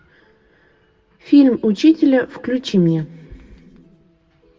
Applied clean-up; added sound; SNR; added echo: none; none; none; reverberation time 1.8 s.